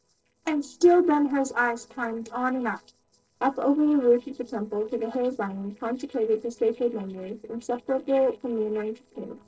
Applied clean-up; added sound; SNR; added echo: neural separator model SepFormer DNS4.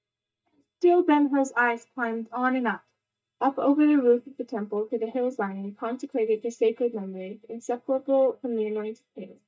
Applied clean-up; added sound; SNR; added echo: neural mask model DeepFilterNet 3.